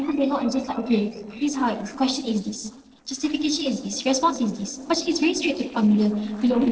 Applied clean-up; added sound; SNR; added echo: neural separator model SepFormer DNS4.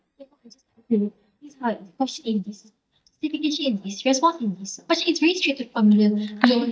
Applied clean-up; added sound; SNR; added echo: neural mask model DeepFilterNet 3.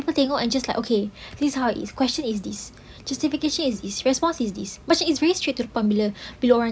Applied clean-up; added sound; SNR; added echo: none; none; none; none.